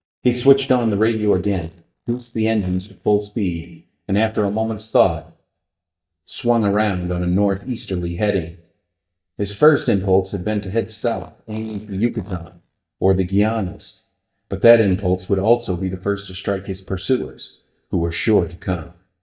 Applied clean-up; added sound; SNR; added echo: neural mask model DeepFilterNet 3.